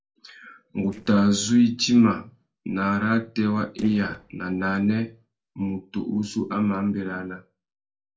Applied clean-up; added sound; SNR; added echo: neural separator model SepFormer DNS4.